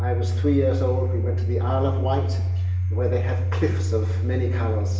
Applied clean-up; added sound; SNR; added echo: none; Domestic sounds, home sounds; -4 dB; reverberation time 0.8 s.